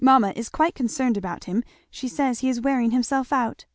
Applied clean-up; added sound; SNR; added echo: none; none; none; none.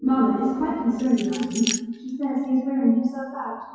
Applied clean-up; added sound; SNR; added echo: classical method WPE with log-MMSE.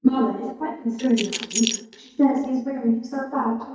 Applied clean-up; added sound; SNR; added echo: neural mask model DeepFilterNet 3.